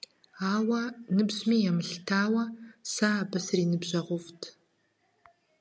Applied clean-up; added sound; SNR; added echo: none; none; none; none.